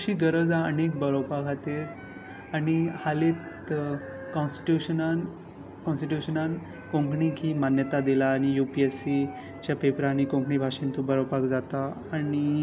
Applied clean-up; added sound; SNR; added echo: none; Wind instrument, woodwind instrument; 19 dB; none.